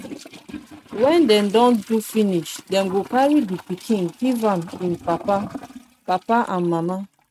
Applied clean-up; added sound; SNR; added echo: neural mask model RNNoise.